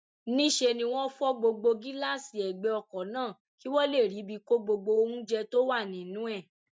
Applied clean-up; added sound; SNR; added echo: none; none; none; none.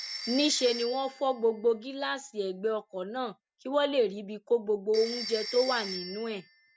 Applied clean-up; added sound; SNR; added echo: none; Telephone; 12 dB; none.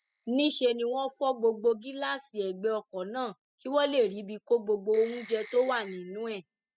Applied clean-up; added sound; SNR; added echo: classical method spectral subtraction.